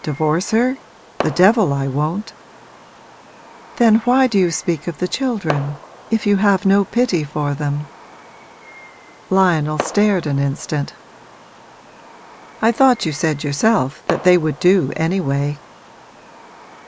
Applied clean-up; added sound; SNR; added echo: none; Fireworks; 16 dB; none.